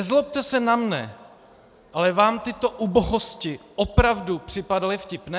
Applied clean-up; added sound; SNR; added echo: none; none; none; none.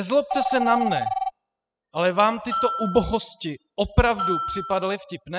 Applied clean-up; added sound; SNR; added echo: classical method spectral subtraction.